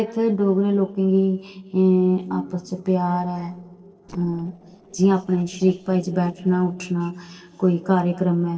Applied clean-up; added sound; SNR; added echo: neural separator model SepFormer DNS4.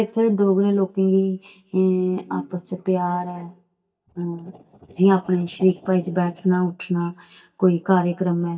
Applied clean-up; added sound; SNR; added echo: neural mask model DeepFilterNet 3.